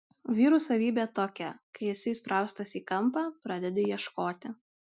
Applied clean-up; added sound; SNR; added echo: none; none; none; none.